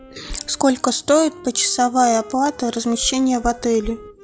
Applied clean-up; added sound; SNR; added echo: none; Wind instrument, woodwind instrument + Knock; 18 dB; none.